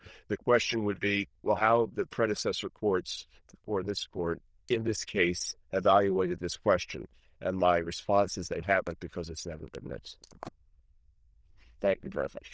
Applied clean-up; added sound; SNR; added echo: neural diffusion model UNIVERSE++.